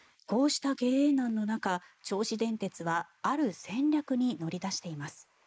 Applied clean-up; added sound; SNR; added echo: neural mask model Resemble Enhance denoiser.